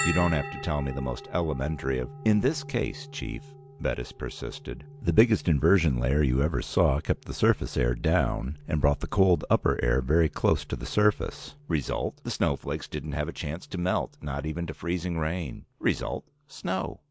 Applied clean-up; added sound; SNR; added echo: none; Bell; 17 dB; none.